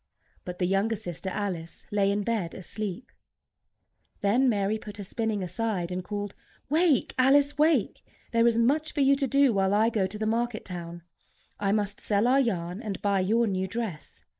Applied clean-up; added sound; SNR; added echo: neural mask model Resemble Enhance denoiser.